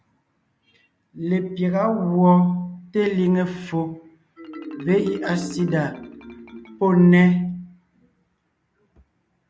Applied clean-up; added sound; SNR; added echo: none; Marimba, xylophone; 18 dB; none.